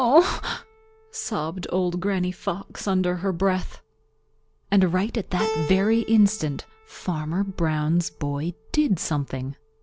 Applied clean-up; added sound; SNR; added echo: none; Keyboard (musical); 16 dB; none.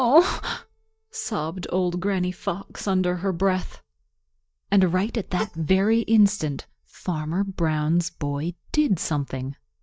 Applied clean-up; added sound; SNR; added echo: neural mask model DeepFilterNet 3.